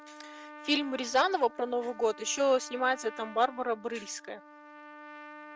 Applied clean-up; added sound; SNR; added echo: none; Trumpet; 17 dB; none.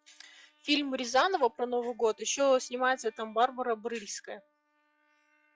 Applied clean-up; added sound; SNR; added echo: classical method log-MMSE.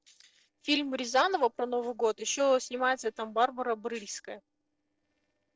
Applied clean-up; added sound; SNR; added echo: neural separator model SepFormer DNS4.